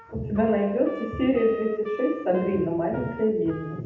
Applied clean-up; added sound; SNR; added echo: none; Trumpet; 18 dB; reverberation time 0.8 s.